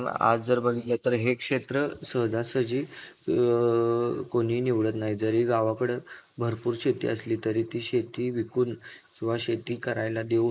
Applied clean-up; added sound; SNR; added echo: neural mask model Resemble Enhance denoiser.